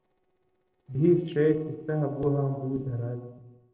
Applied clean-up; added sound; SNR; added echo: neural separator model SepFormer DNS4.